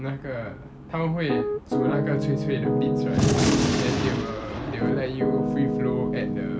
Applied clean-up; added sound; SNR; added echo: none; Piano + Gunshot, gunfire; -5 dB; none.